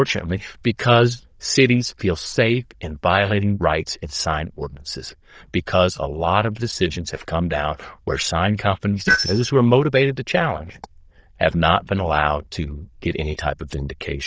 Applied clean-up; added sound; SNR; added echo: neural diffusion model UNIVERSE++.